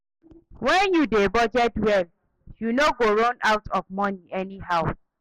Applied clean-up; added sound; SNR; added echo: none; none; none; none.